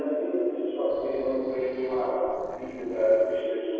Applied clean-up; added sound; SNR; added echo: neural separator model SepFormer DNS4.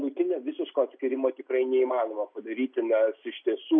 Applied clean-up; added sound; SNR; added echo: none; none; none; none.